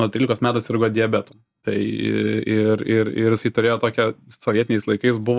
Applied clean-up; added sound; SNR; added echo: neural mask model DeepFilterNet 3.